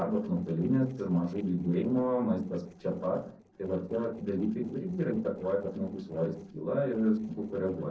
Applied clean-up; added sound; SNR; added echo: neural separator model SepFormer DNS4.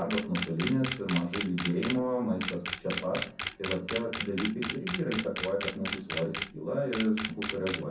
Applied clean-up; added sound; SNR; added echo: none; Camera; 5 dB; reverberation time 0.6 s.